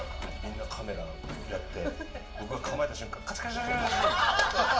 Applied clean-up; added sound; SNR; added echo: none; Truck; 17 dB; reverberation time 0.3 s.